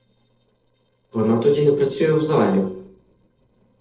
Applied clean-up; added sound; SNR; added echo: neural separator model SepFormer DNS4.